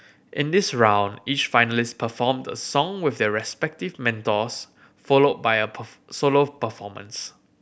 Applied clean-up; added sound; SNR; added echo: none; none; none; none.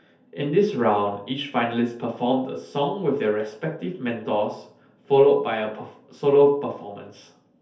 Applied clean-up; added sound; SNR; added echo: none; none; none; reverberation time 0.5 s.